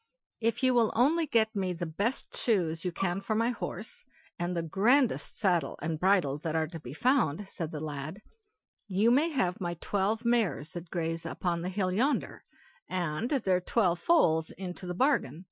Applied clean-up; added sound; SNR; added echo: classical method Wiener filter.